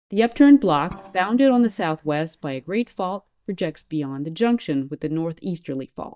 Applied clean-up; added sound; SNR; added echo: neural mask model DeepFilterNet 3.